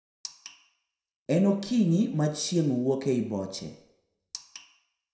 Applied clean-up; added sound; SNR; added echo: none; none; none; reverberation time 0.6 s.